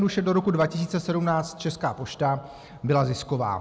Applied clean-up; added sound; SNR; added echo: none; none; none; none.